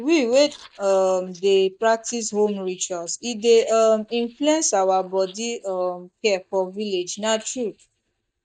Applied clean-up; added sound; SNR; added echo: neural mask model DeepFilterNet 3.